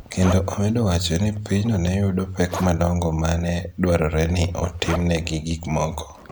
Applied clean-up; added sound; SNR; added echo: none; Zipper (clothing); 16 dB; none.